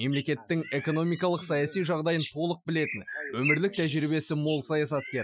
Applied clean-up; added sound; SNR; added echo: classical method Wiener filter.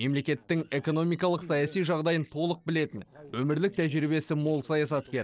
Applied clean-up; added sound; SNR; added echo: neural separator model SepFormer DNS4.